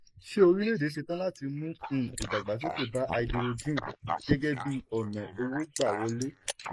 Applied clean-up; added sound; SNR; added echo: neural mask model Resemble Enhance denoiser.